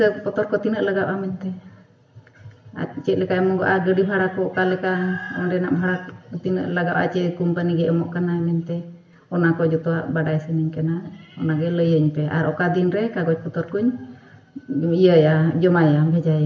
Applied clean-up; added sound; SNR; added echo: none; none; none; reverberation time 0.7 s.